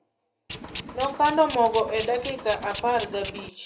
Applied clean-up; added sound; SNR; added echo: none; Tools; 7 dB; reverberation time 0.3 s.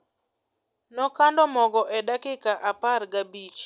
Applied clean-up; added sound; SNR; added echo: none; none; none; none.